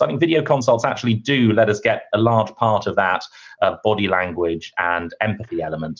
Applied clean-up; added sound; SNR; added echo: none; none; none; none.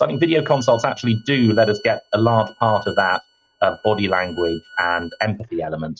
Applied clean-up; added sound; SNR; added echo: neural mask model RNNoise.